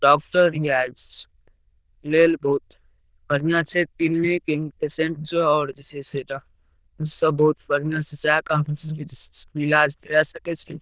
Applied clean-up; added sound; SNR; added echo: neural diffusion model UNIVERSE++.